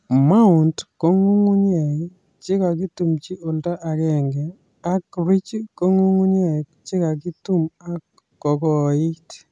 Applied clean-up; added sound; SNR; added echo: none; none; none; none.